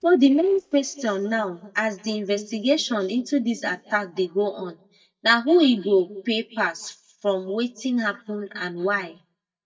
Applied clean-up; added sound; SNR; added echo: neural mask model DeepFilterNet 3.